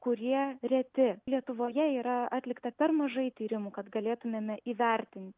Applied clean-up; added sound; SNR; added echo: none; none; none; none.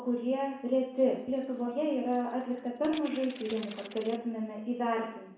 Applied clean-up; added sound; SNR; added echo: none; Coin (dropping); 20 dB; reverberation time 0.6 s.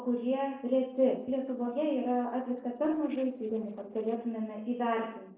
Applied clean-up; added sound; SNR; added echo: neural separator model SepFormer DNS4.